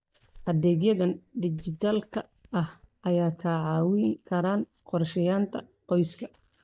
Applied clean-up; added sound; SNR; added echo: neural mask model DeepFilterNet 3.